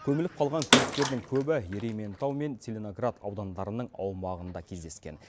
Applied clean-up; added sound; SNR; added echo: none; Bathtub (filling or washing) / Water / Splash, splatter; -1 dB; none.